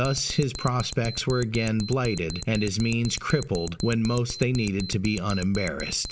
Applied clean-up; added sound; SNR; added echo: none; Alarm; 11 dB; none.